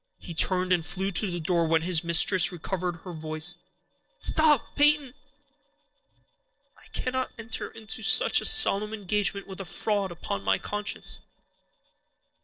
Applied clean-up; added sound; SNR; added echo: neural separator model SepFormer DNS4.